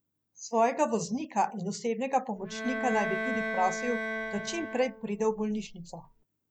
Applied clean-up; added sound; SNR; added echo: none; Bowed string instrument; 4 dB; none.